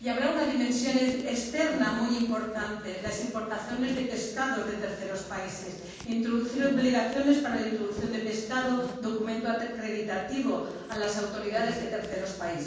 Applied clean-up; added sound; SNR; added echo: none; Insect; 17 dB; reverberation time 1.2 s.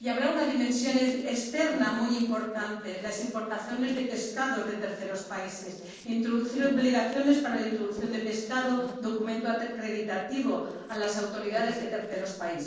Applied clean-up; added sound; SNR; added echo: neural separator model SepFormer DNS4.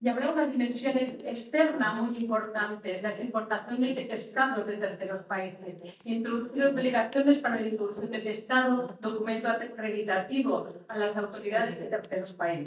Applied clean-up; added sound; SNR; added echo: neural mask model DeepFilterNet 3.